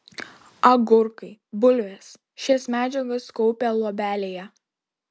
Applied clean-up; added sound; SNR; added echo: none; none; none; none.